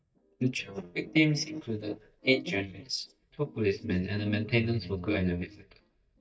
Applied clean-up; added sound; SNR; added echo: neural mask model DeepFilterNet 3.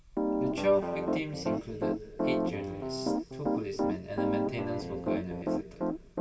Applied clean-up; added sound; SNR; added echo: none; Piano; -3 dB; reverberation time 2.6 s.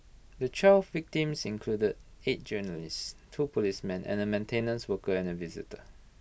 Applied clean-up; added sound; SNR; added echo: none; none; none; none.